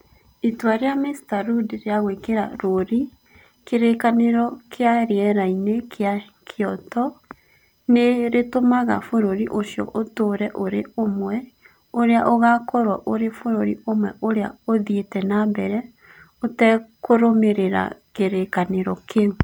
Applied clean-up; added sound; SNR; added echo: none; none; none; none.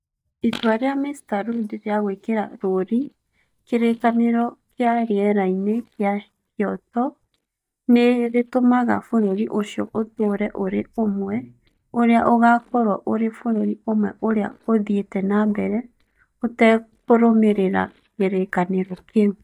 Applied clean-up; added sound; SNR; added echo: neural mask model DeepFilterNet 3.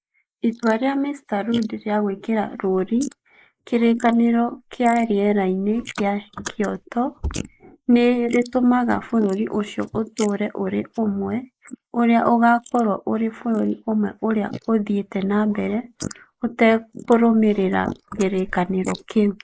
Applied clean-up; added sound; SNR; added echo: neural mask model Resemble Enhance denoiser.